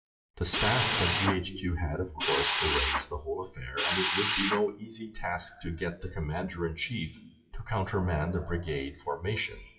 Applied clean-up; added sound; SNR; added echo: classical method WPE with log-MMSE.